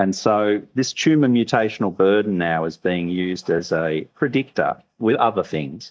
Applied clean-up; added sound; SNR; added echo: neural mask model DeepFilterNet 3.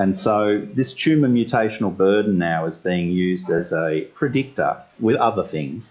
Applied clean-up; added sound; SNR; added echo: classical method log-MMSE.